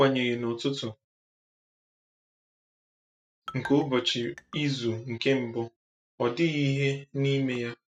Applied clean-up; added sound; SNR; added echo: neural mask model RNNoise.